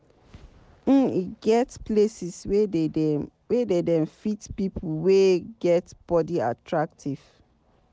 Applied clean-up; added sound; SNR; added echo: none; none; none; none.